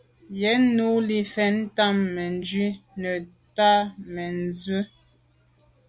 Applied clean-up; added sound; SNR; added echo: none; none; none; none.